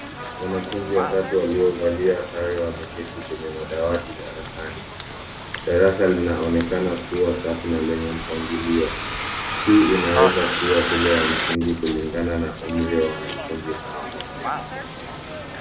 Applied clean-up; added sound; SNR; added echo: none; Bus; 5 dB; reverberation time 0.4 s.